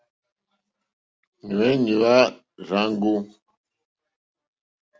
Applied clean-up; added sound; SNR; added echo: none; none; none; none.